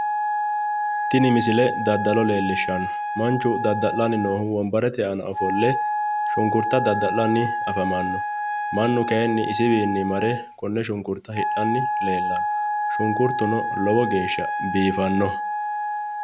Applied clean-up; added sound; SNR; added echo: none; Wind instrument, woodwind instrument; 2 dB; none.